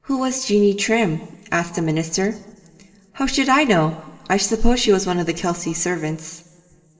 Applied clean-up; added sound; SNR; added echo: none; none; none; reverberation time 2.4 s.